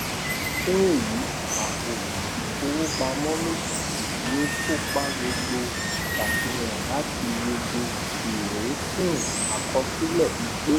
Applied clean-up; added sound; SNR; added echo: none; Water; -1 dB; none.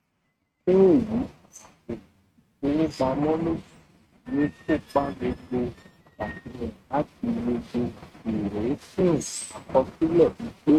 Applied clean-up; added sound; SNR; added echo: neural mask model RNNoise.